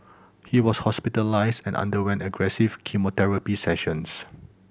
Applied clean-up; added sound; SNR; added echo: none; none; none; none.